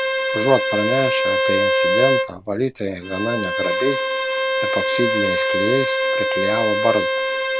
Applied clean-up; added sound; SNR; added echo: none; Bowed string instrument; -4 dB; none.